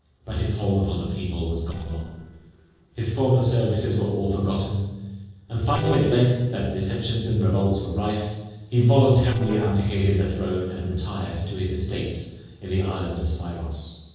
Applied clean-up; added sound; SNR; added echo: neural separator model SepFormer DNS4.